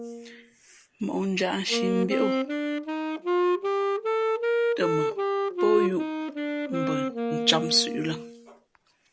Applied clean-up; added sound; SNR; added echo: none; Wind instrument, woodwind instrument; -3 dB; none.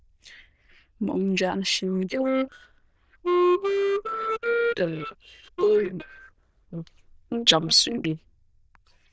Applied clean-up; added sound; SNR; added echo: neural diffusion model UNIVERSE++.